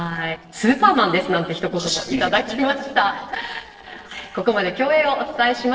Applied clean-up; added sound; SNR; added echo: neural separator model SepFormer DNS4.